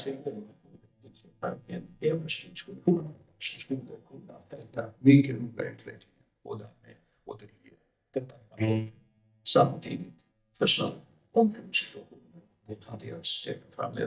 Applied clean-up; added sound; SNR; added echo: neural mask model DeepFilterNet 3.